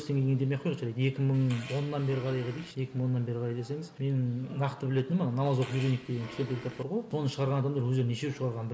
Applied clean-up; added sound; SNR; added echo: none; Fart; 16 dB; none.